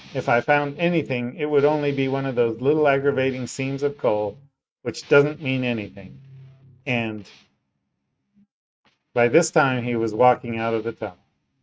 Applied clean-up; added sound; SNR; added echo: neural mask model RNNoise.